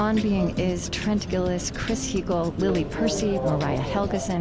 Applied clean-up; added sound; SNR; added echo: none; Subway, metro, underground; 6 dB; none.